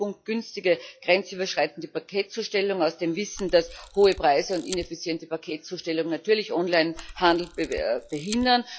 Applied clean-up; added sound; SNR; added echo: classical method log-MMSE.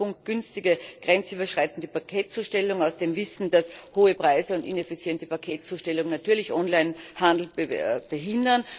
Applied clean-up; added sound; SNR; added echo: neural separator model SepFormer DNS4.